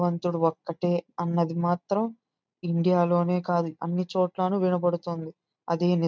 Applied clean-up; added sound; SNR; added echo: none; none; none; none.